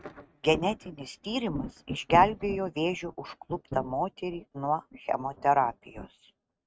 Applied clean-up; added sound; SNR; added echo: neural mask model RNNoise.